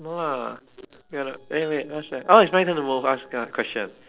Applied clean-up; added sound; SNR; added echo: neural separator model SepFormer DNS4.